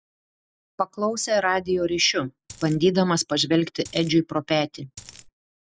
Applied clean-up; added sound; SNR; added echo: none; Coin (dropping); 18 dB; none.